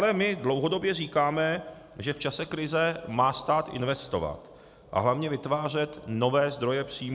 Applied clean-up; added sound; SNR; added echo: none; none; none; none.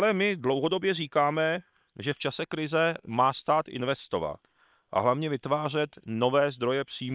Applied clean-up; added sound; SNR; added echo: neural separator model SepFormer WHAM!.